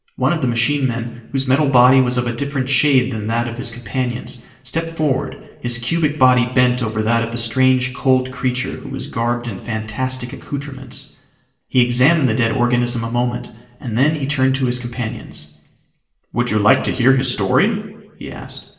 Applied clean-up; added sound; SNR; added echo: none; none; none; reverberation time 0.7 s.